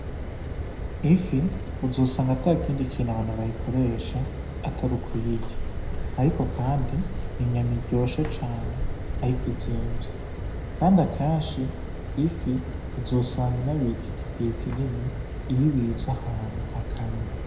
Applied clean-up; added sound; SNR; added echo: none; Fire; 4 dB; reverberation time 0.7 s.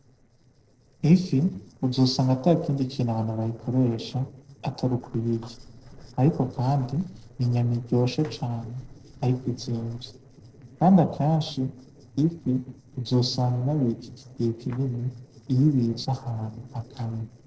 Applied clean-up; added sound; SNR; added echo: neural separator model SepFormer DNS4.